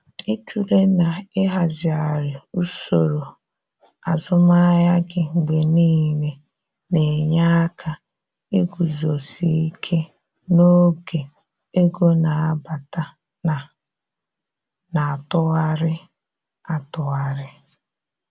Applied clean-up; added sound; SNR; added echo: none; none; none; none.